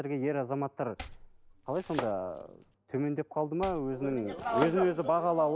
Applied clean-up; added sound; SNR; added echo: none; Domestic sounds, home sounds; 12 dB; none.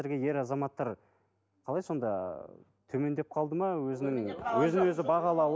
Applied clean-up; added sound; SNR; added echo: none; none; none; none.